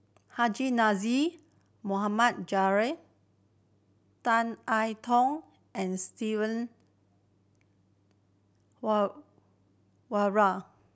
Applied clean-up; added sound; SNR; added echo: none; none; none; none.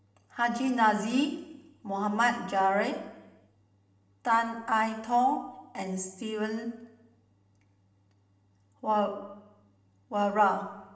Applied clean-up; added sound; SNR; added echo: none; none; none; reverberation time 0.9 s.